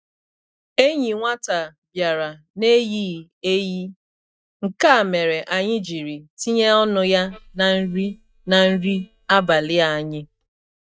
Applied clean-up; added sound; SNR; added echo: neural mask model DeepFilterNet 3.